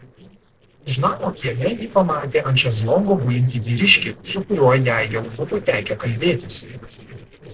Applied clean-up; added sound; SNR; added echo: neural separator model SepFormer DNS4.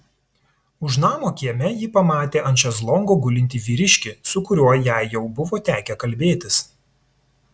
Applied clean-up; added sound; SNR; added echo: none; none; none; none.